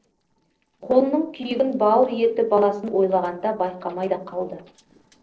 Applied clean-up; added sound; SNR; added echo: neural separator model SepFormer DNS4.